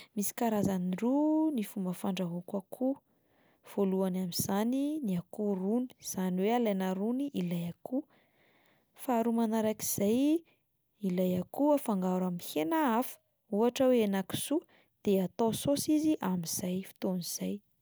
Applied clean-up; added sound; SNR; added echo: none; none; none; none.